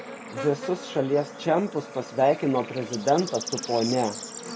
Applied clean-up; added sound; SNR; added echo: none; Bird / Insect; 11 dB; none.